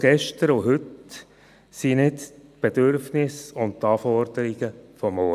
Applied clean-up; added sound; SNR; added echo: none; none; none; none.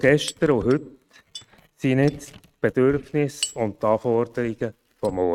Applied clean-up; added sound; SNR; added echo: neural mask model RNNoise.